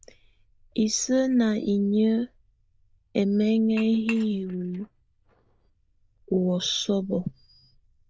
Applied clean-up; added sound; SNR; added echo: neural diffusion model UNIVERSE++.